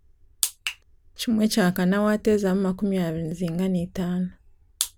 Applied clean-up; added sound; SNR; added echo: none; none; none; none.